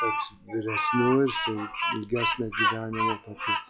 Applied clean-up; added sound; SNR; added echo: classical method log-MMSE.